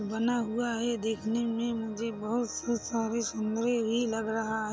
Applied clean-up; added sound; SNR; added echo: none; Organ; 20 dB; none.